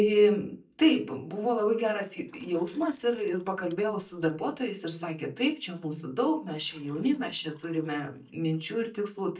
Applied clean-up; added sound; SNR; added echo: neural mask model DeepFilterNet 3.